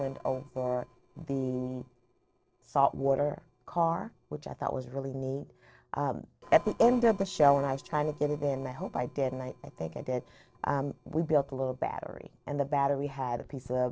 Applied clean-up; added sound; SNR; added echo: neural separator model SepFormer DNS4.